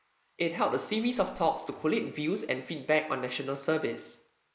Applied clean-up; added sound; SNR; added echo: neural mask model Resemble Enhance denoiser.